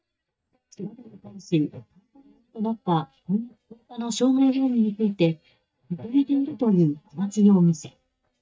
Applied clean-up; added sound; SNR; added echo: neural mask model DeepFilterNet 3.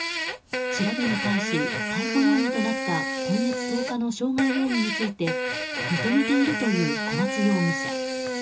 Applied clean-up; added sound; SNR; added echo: none; Fart; 2 dB; reverberation time 0.2 s.